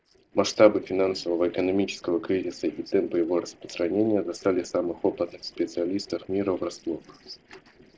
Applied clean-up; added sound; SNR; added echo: neural separator model SepFormer DNS4.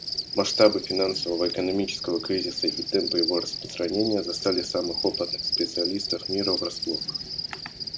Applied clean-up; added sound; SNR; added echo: none; Cricket; 4 dB; none.